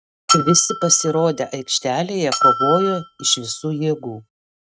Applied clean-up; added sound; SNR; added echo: neural mask model RNNoise.